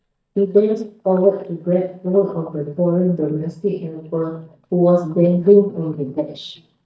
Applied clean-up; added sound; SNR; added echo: neural mask model DeepFilterNet 3.